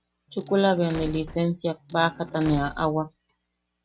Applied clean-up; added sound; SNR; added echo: none; Slam; 15 dB; none.